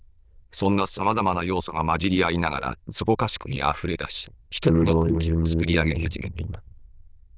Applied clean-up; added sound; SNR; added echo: neural diffusion model UNIVERSE++.